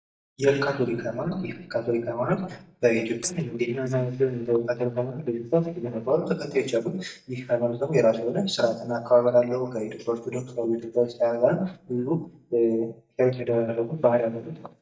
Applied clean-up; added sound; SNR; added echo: neural mask model DeepFilterNet 3.